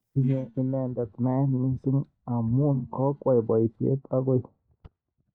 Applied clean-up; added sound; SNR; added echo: neural mask model DeepFilterNet 3.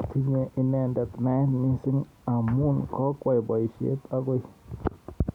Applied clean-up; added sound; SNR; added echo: none; none; none; none.